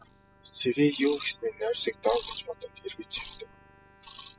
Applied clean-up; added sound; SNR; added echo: classical method spectral subtraction.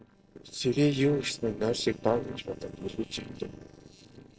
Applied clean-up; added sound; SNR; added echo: neural separator model SepFormer DNS4.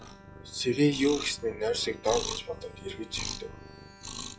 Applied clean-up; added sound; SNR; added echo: classical method log-MMSE.